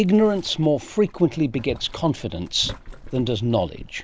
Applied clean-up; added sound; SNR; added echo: none; Boiling; 17 dB; none.